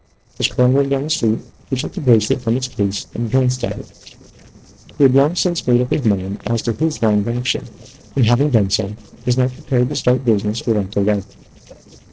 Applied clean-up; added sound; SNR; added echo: neural separator model SepFormer DNS4.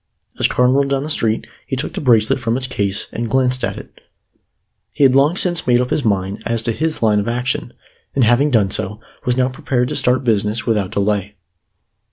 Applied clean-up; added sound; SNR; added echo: none; none; none; none.